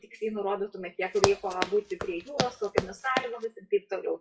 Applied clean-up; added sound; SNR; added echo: classical method WPE with log-MMSE.